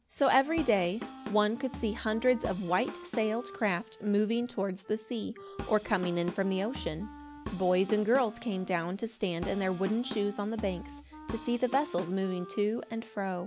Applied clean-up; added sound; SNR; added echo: none; Wind instrument, woodwind instrument + Drum kit; 14 dB; none.